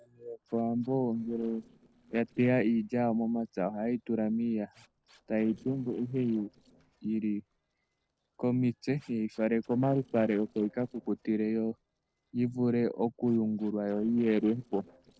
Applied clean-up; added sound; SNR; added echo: neural separator model SepFormer DNS4.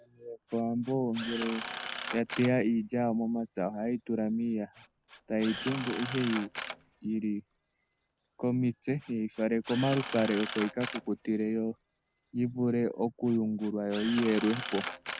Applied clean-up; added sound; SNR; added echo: none; Drill; 10 dB; none.